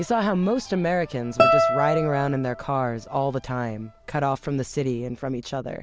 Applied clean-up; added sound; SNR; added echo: none; Guitar; 1 dB; none.